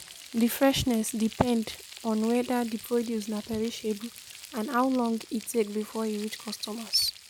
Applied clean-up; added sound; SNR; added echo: none; Frying (food); 17 dB; none.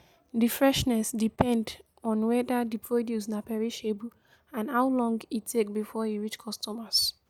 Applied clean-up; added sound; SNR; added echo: none; none; none; none.